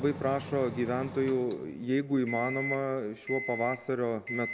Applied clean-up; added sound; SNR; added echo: none; Microwave oven; 10 dB; none.